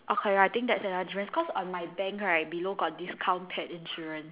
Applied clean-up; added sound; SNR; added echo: none; none; none; none.